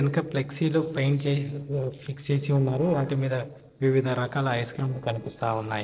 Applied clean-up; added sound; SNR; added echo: neural separator model SepFormer DNS4.